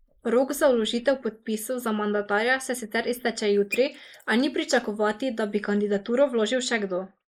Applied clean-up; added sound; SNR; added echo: neural mask model Resemble Enhance denoiser.